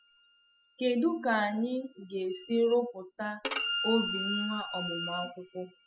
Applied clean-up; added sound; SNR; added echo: classical method spectral subtraction.